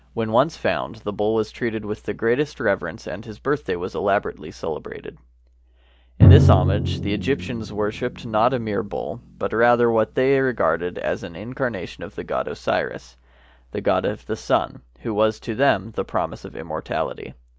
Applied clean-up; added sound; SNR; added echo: none; Drum; 3 dB; none.